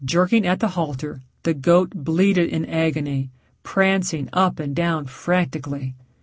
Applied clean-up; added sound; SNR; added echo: none; none; none; none.